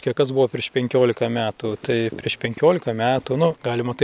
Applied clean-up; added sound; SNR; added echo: none; none; none; none.